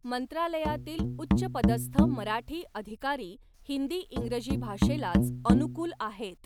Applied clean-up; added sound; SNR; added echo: none; Musical instrument; -4 dB; none.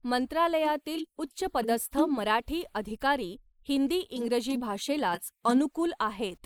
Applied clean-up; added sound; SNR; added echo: neural mask model Resemble Enhance denoiser.